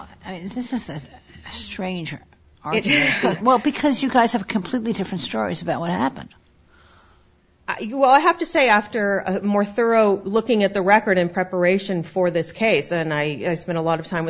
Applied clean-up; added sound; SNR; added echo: none; none; none; none.